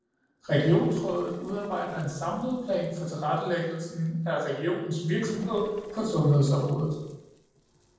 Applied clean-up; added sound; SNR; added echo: neural separator model SepFormer DNS4.